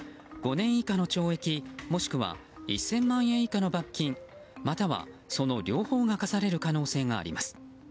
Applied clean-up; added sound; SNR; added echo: none; none; none; none.